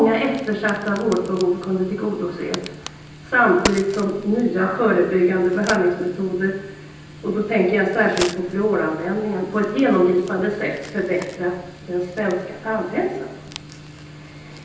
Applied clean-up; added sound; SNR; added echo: none; Crack; 16 dB; reverberation time 0.9 s.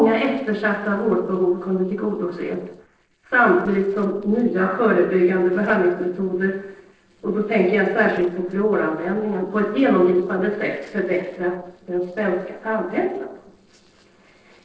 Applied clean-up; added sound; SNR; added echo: neural separator model SepFormer DNS4.